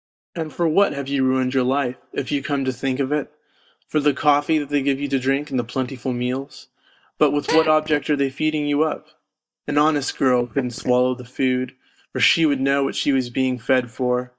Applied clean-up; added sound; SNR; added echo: neural mask model DeepFilterNet 3.